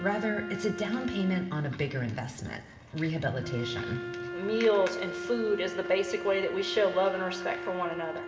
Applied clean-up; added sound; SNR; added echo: none; Wind instrument, woodwind instrument; 8 dB; reverberation time 1.3 s.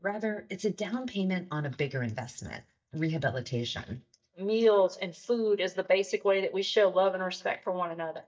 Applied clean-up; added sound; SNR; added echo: neural mask model DeepFilterNet 3.